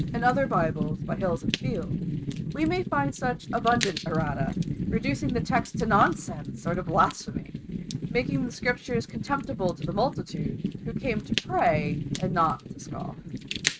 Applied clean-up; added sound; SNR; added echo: neural mask model RNNoise.